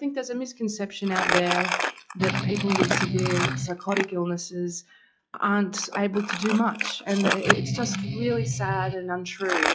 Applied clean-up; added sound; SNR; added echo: classical method log-MMSE.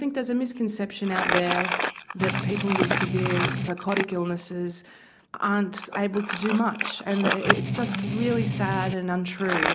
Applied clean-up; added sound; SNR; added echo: none; Strum + Crumpling, crinkling; 1 dB; none.